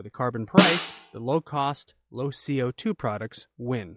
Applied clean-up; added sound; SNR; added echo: classical method log-MMSE.